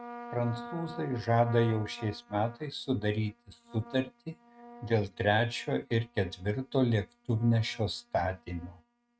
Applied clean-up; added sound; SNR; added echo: neural mask model RNNoise.